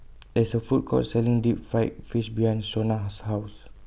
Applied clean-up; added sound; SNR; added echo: none; none; none; none.